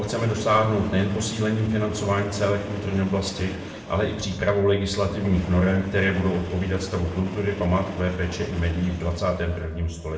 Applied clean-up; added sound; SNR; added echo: none; Train; 13 dB; reverberation time 0.7 s.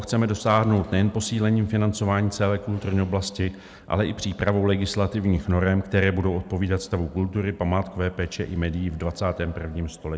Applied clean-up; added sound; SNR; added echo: none; none; none; none.